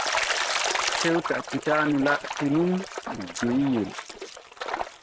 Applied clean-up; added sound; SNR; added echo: neural mask model RNNoise.